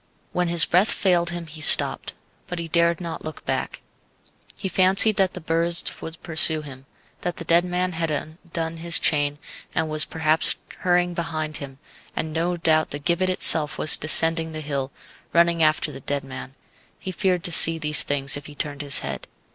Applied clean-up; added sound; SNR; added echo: none; none; none; none.